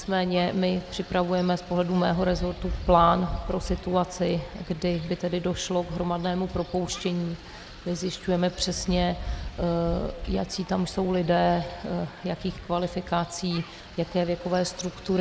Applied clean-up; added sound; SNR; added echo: none; Wind; 12 dB; none.